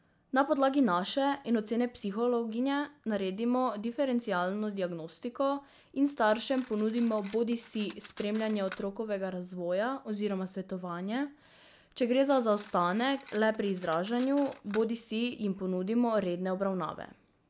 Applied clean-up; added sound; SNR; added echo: none; Cutlery, silverware; 20 dB; none.